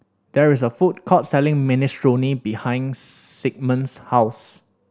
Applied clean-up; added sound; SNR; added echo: none; none; none; none.